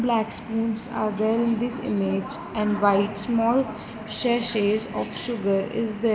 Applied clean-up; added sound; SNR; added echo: none; none; none; none.